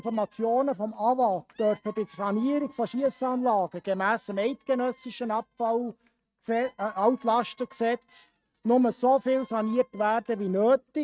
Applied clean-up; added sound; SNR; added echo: neural mask model RNNoise.